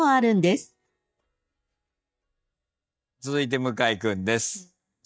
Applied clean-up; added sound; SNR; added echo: neural mask model DeepFilterNet 3.